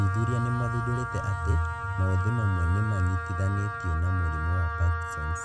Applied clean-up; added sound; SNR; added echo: none; Wind instrument, woodwind instrument; 8 dB; none.